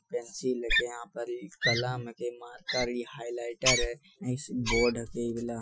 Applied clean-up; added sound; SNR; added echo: classical method Wiener filter.